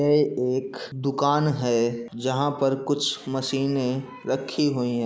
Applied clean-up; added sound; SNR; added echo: none; none; none; none.